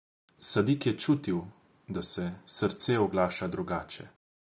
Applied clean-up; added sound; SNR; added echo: none; none; none; none.